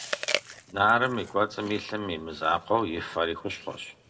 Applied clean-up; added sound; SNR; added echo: none; Chewing, mastication; 10 dB; reverberation time 0.3 s.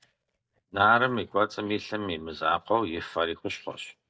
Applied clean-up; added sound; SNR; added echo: neural mask model DeepFilterNet 3.